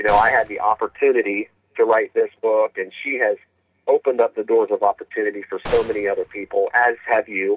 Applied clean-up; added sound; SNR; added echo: none; Gunshot, gunfire; 16 dB; reverberation time 0.3 s.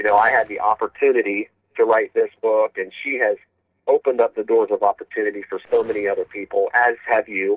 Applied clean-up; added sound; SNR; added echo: neural separator model SepFormer DNS4.